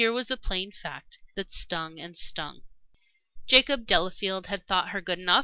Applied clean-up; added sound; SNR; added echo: none; none; none; none.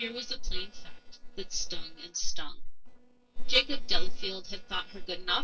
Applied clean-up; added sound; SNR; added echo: neural separator model SepFormer DNS4.